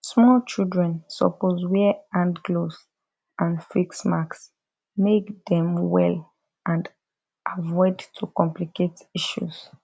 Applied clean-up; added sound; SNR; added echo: none; none; none; none.